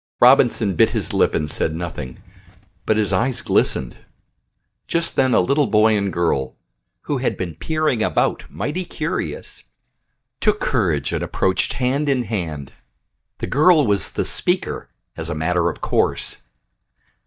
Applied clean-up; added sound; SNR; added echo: neural mask model DeepFilterNet 3.